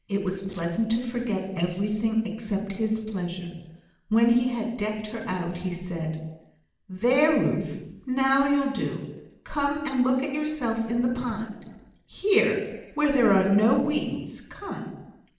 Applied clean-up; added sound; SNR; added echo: neural separator model SepFormer DNS4.